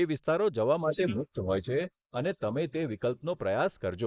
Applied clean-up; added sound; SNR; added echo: neural mask model Resemble Enhance denoiser.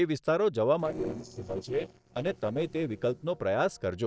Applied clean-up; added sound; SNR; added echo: neural separator model SepFormer DNS4.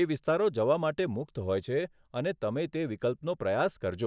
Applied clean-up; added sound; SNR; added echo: none; none; none; none.